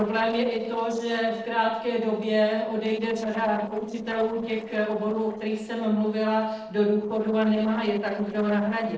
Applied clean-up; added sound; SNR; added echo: neural separator model SepFormer DNS4.